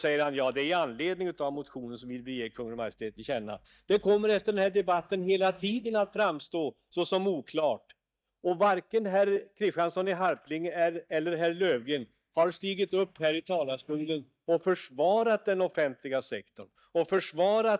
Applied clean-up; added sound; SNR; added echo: neural mask model DeepFilterNet 3.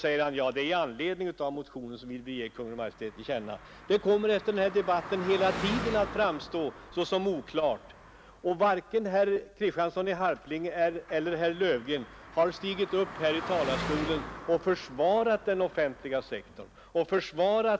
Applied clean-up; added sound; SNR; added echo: none; Car passing by; 13 dB; none.